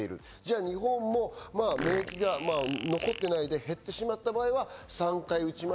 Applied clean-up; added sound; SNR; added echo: none; Fart; 11 dB; none.